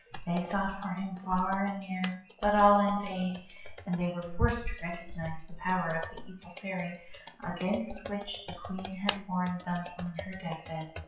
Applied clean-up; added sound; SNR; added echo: classical method WPE with log-MMSE.